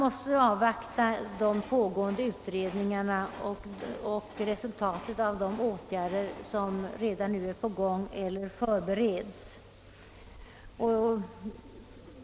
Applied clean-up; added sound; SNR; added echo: none; Train; 19 dB; none.